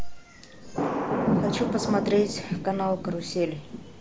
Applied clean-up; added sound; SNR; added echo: none; Thunder; 0 dB; none.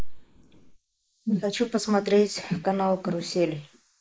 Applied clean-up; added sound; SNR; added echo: neural mask model Resemble Enhance denoiser.